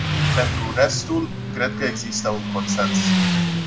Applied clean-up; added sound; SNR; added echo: none; Motorcycle; -3 dB; none.